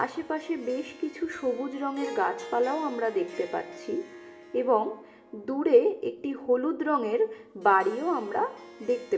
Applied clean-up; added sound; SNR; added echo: none; Harp; 18 dB; reverberation time 1.2 s.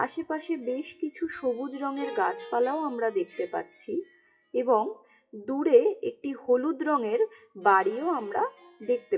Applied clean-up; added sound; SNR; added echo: classical method WPE with log-MMSE.